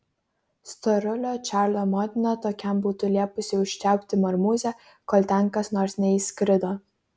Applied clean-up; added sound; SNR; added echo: none; none; none; none.